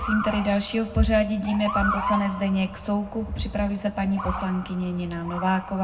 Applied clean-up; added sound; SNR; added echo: none; Motor vehicle (road) / Siren; 8 dB; reverberation time 0.3 s.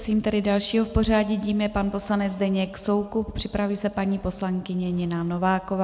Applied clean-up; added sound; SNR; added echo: none; none; none; none.